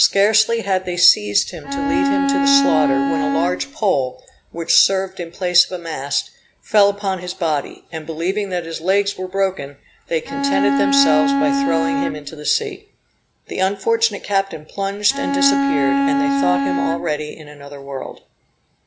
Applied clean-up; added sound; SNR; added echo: none; Bowed string instrument; -3 dB; none.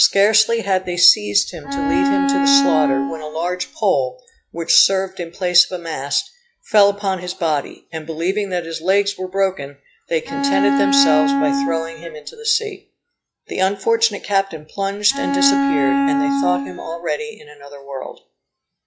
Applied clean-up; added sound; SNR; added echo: classical method log-MMSE.